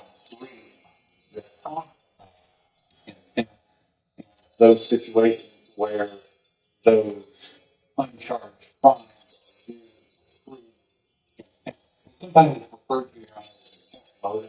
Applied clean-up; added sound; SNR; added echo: neural mask model DeepFilterNet 3.